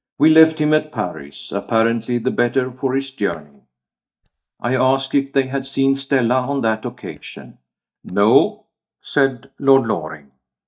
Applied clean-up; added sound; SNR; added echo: neural mask model DeepFilterNet 3.